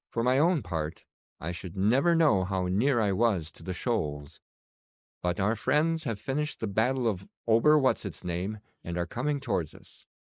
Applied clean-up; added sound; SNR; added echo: neural mask model Resemble Enhance denoiser.